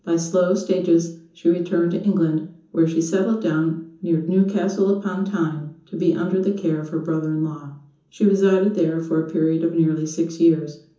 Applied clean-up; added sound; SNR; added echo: none; none; none; reverberation time 0.6 s.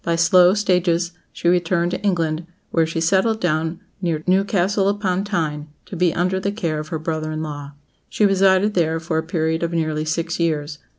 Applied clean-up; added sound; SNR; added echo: none; none; none; none.